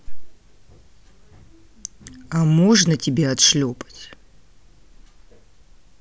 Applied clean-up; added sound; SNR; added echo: none; none; none; none.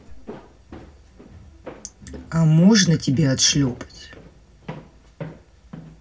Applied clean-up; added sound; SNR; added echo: none; Walk, footsteps; 20 dB; reverberation time 0.4 s.